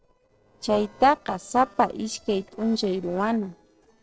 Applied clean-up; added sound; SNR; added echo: neural separator model SepFormer DNS4.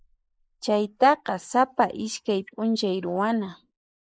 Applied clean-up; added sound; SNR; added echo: neural mask model Resemble Enhance denoiser.